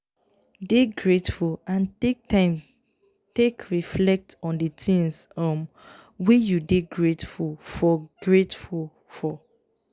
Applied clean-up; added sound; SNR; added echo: none; none; none; none.